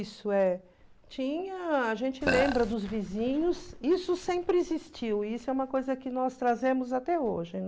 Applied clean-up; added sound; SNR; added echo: none; Burping, eructation; 1 dB; none.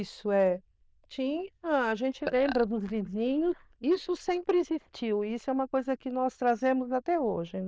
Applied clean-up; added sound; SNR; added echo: neural diffusion model UNIVERSE++.